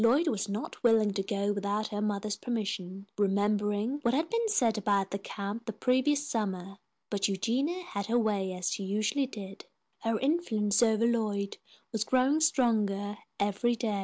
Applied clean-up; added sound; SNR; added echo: none; none; none; none.